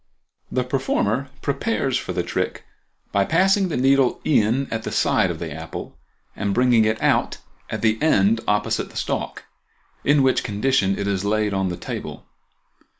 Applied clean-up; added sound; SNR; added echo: none; none; none; none.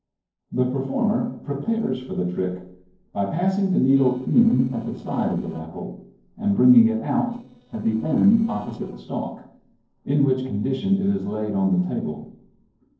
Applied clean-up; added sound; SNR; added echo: neural separator model SepFormer DNS4.